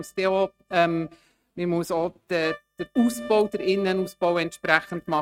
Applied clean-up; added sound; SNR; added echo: neural mask model RNNoise.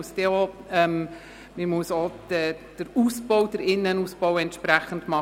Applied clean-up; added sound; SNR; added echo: none; none; none; none.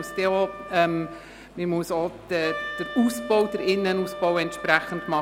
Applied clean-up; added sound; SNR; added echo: none; Wind instrument, woodwind instrument; 12 dB; none.